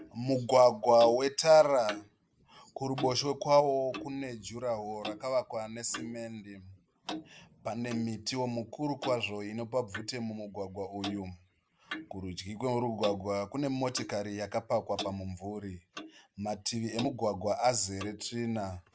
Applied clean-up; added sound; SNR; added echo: none; Clock; 16 dB; none.